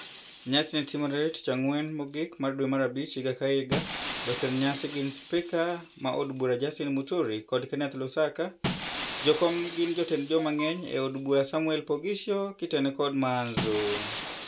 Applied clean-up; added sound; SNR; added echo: none; Shatter; 8 dB; none.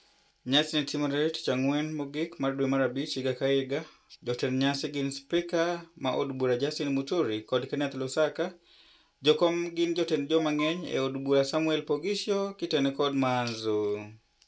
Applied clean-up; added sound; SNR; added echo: none; none; none; none.